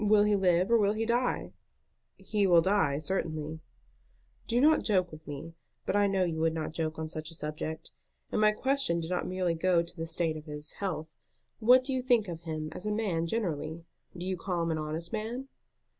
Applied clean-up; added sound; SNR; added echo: none; none; none; none.